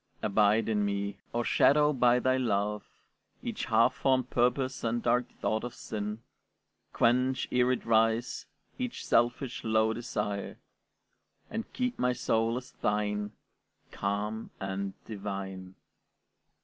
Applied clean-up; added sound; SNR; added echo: none; none; none; none.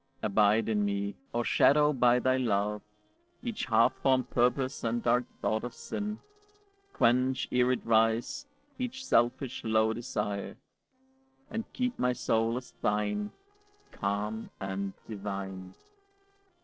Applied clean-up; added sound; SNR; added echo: neural separator model SepFormer DNS4.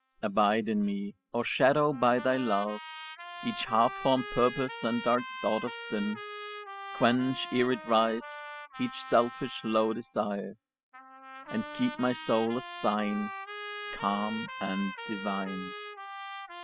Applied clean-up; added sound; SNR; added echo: classical method spectral subtraction.